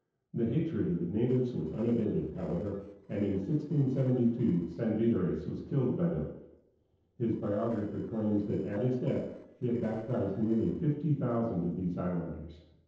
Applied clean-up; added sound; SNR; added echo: neural separator model SepFormer DNS4.